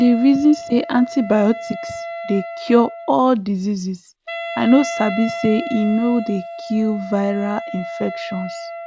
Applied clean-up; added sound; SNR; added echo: none; Wind instrument, woodwind instrument; 11 dB; none.